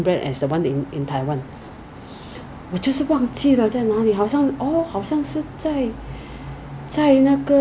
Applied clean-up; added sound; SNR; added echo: none; none; none; none.